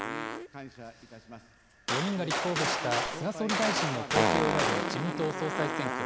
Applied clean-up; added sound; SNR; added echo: none; Fart + Gunshot, gunfire; -2 dB; none.